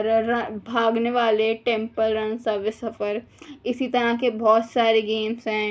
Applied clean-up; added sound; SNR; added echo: none; none; none; none.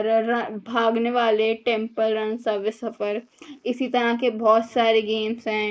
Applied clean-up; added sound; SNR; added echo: neural mask model Resemble Enhance denoiser.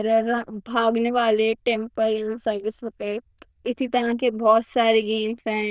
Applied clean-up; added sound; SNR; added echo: neural diffusion model UNIVERSE++.